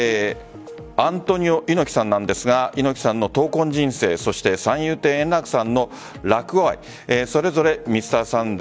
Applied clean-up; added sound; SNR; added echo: none; none; none; none.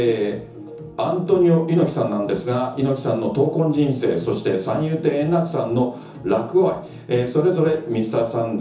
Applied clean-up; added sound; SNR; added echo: none; none; none; reverberation time 0.6 s.